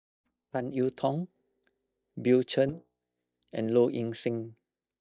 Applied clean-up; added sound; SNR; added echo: neural mask model DeepFilterNet 3.